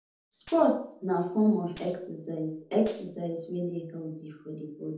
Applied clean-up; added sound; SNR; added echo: neural separator model SepFormer DNS4.